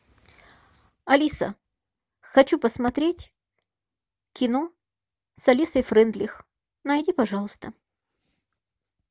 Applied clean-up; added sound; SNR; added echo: none; none; none; none.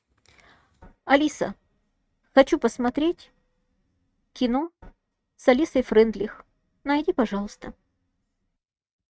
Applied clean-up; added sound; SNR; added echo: neural mask model RNNoise.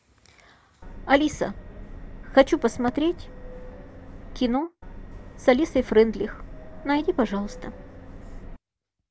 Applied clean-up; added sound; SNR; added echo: none; Subway, metro, underground; 13 dB; none.